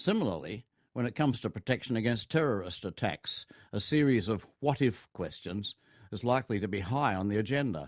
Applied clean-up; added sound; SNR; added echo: none; none; none; none.